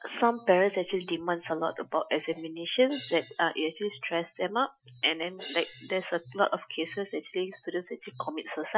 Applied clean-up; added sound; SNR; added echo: classical method Wiener filter.